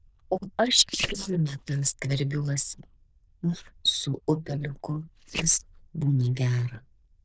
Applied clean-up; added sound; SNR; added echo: neural diffusion model UNIVERSE++.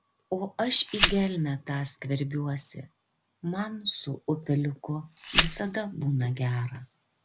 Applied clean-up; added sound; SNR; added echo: none; Glass; 0 dB; none.